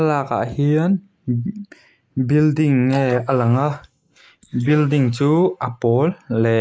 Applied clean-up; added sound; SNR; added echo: neural mask model Resemble Enhance denoiser.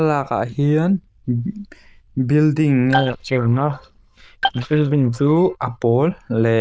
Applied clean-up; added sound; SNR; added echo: neural diffusion model UNIVERSE++.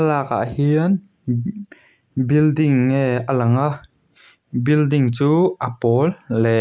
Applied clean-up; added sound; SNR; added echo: none; none; none; none.